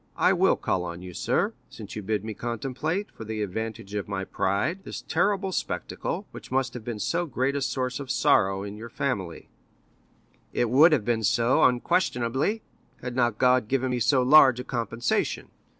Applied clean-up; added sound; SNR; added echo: none; none; none; none.